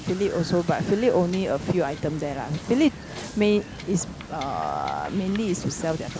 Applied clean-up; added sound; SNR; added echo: none; Wind / Boat, Water vehicle; 13 dB; none.